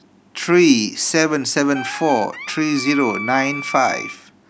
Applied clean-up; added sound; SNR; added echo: none; Wind instrument, woodwind instrument; 10 dB; none.